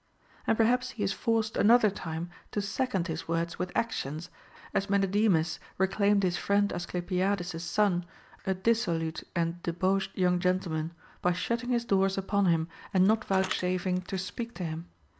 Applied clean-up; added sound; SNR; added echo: none; Bicycle; 16 dB; none.